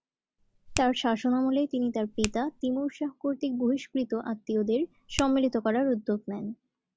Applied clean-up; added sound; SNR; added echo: none; Finger snapping; 11 dB; none.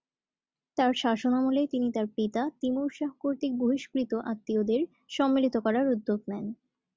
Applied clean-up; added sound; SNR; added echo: none; none; none; none.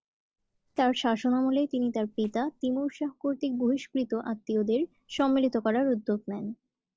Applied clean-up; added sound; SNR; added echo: neural separator model SepFormer DNS4.